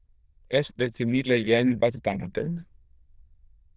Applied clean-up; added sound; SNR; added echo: neural diffusion model UNIVERSE++.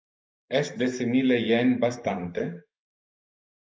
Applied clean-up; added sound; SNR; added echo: neural mask model Resemble Enhance denoiser.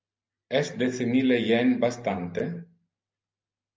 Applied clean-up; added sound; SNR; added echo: none; none; none; none.